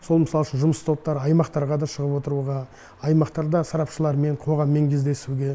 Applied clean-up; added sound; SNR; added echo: none; none; none; none.